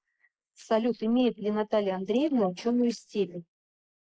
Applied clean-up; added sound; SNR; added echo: neural mask model Resemble Enhance denoiser.